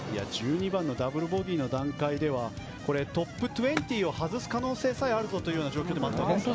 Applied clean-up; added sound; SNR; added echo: none; none; none; none.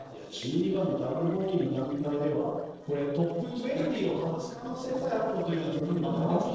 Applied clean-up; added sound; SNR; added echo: neural separator model SepFormer DNS4.